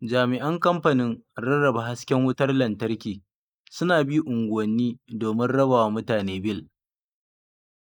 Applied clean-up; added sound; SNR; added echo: neural mask model Resemble Enhance denoiser.